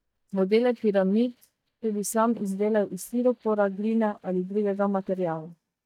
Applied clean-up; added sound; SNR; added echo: neural mask model DeepFilterNet 3.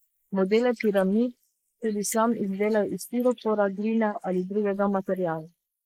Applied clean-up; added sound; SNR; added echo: neural mask model Resemble Enhance denoiser.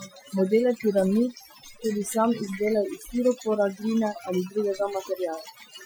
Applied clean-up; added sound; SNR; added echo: classical method Wiener filter.